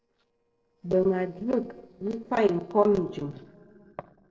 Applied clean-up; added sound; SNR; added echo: neural separator model SepFormer DNS4.